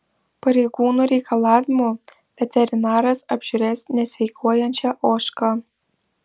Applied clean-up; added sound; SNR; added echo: none; none; none; none.